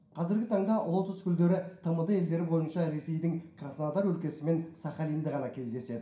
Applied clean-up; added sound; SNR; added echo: none; none; none; reverberation time 0.5 s.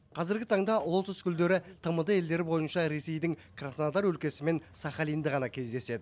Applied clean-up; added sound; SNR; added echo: none; none; none; none.